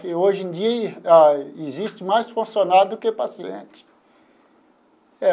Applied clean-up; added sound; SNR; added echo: none; none; none; none.